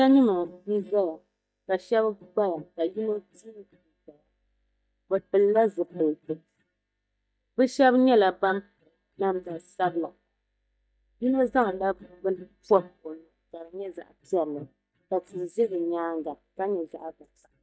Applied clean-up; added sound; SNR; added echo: neural mask model DeepFilterNet 3.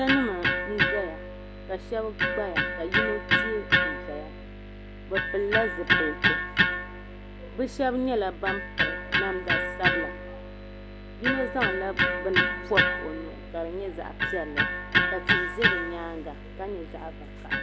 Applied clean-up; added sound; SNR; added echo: none; Electric guitar; -4 dB; none.